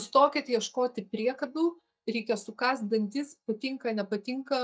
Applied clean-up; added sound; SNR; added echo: neural mask model DeepFilterNet 3.